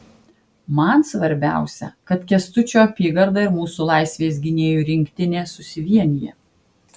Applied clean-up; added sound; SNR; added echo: none; none; none; none.